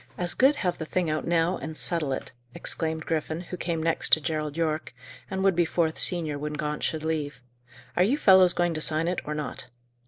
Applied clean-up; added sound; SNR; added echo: none; none; none; none.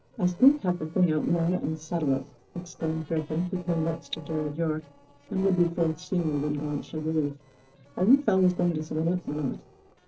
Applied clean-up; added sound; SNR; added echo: neural separator model SepFormer DNS4.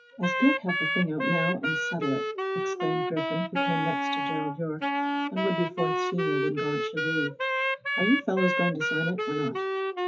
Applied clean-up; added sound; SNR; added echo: classical method WPE with log-MMSE.